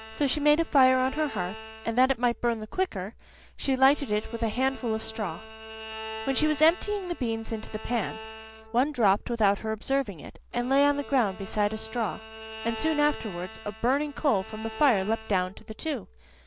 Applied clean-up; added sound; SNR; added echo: none; Bowed string instrument; 16 dB; none.